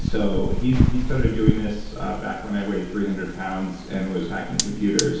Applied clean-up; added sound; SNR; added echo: none; Fire; -1 dB; reverberation time 2.2 s.